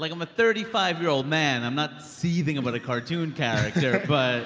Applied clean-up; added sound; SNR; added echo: none; none; none; none.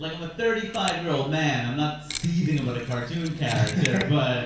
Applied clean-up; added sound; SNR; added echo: none; Mechanisms; 14 dB; reverberation time 0.4 s.